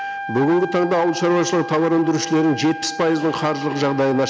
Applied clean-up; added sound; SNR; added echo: none; Trumpet; 11 dB; none.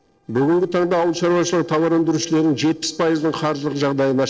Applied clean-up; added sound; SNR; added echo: neural separator model SepFormer DNS4.